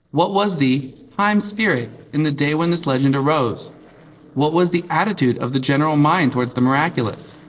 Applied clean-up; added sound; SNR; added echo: neural separator model SepFormer DNS4.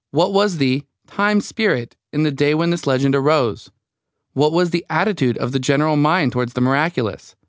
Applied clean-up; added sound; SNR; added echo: none; none; none; none.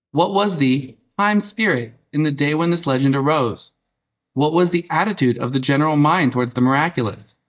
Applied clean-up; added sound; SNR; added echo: neural mask model DeepFilterNet 3.